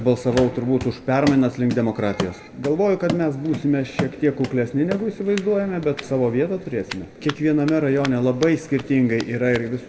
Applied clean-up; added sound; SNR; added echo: none; Run; 13 dB; reverberation time 1.3 s.